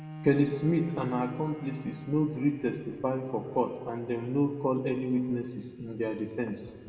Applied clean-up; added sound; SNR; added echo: none; Bowed string instrument; 16 dB; reverberation time 1.8 s.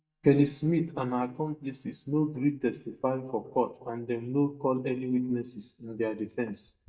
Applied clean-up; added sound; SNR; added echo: neural mask model DeepFilterNet 3.